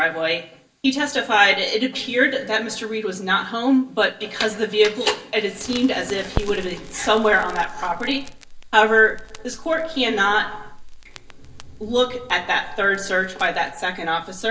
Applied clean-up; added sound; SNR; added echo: none; Crackle; 15 dB; reverberation time 0.2 s.